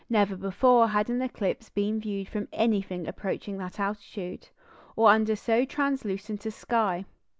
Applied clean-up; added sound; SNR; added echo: none; none; none; none.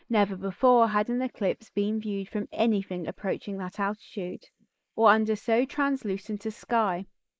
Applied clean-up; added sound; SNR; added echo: neural mask model Resemble Enhance denoiser.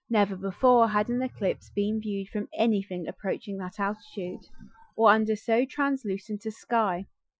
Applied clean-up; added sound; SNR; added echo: classical method Wiener filter.